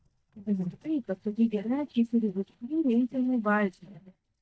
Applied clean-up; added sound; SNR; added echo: neural mask model DeepFilterNet 3.